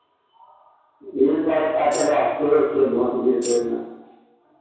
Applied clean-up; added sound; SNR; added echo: none; Tambourine; 14 dB; reverberation time 1.1 s.